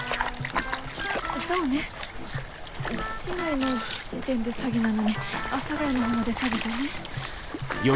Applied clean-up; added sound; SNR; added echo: none; Stream; 4 dB; none.